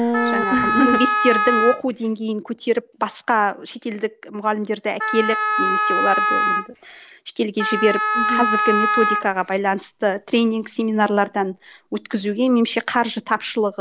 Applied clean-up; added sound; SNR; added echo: none; Wind instrument, woodwind instrument; -1 dB; none.